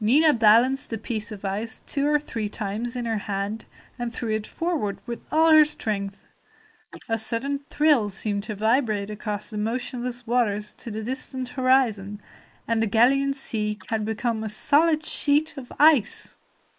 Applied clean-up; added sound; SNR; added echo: neural mask model Resemble Enhance denoiser.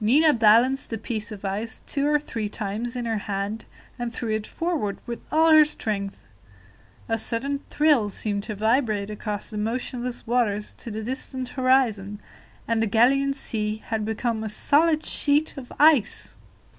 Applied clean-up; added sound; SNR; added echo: none; none; none; none.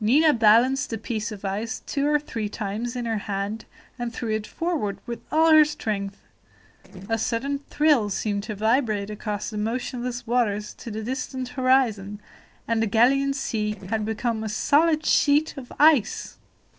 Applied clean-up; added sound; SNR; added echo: neural separator model SepFormer DNS4.